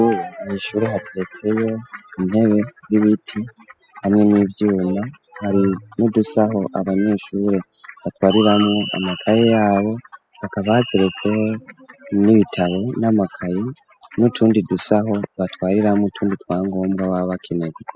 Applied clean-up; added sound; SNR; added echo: classical method spectral subtraction.